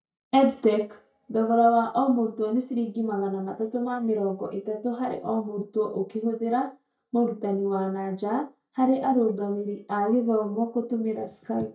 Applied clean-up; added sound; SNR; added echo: neural mask model DeepFilterNet 3.